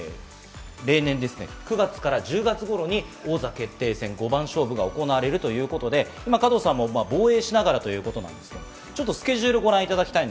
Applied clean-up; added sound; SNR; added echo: none; none; none; none.